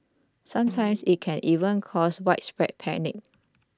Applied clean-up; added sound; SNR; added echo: none; Snare drum; 19 dB; none.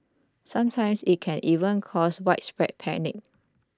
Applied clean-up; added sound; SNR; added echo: neural mask model Resemble Enhance denoiser.